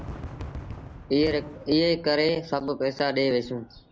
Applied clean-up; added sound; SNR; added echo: none; Fireworks; 14 dB; none.